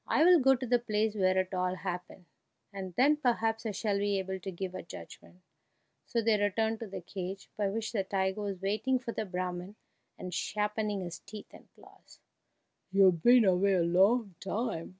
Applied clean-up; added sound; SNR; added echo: none; none; none; none.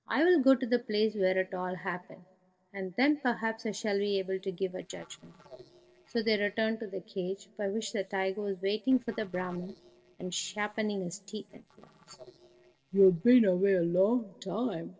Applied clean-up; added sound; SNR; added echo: neural separator model SepFormer DNS4.